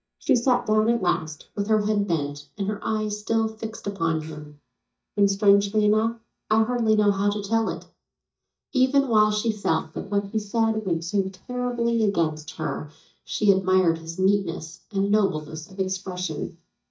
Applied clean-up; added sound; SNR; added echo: neural mask model DeepFilterNet 3.